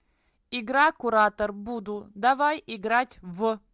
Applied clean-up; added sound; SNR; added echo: none; none; none; none.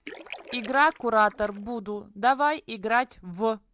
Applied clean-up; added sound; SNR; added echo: none; Splash, splatter; 19 dB; none.